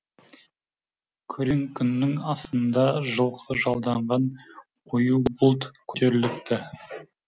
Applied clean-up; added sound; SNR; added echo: none; none; none; none.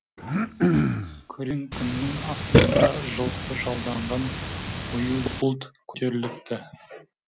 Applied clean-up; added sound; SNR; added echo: none; Burping, eructation + Cough; -5 dB; none.